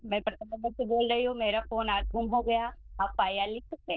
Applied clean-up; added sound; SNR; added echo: neural diffusion model UNIVERSE++.